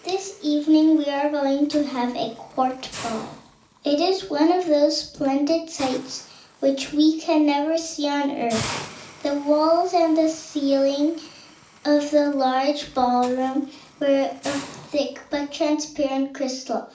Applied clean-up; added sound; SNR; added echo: none; Hiss; 19 dB; reverberation time 0.4 s.